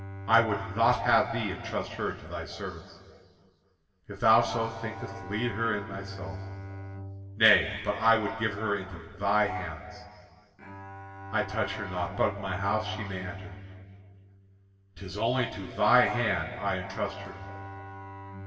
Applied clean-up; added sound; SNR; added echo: none; Bowed string instrument; 13 dB; reverberation time 2.2 s.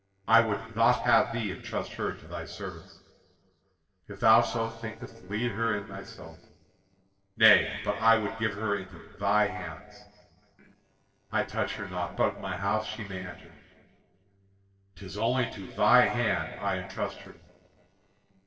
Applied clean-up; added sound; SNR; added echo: neural separator model SepFormer DNS4.